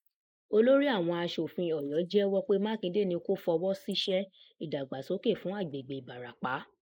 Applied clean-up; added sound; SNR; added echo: neural mask model Resemble Enhance denoiser.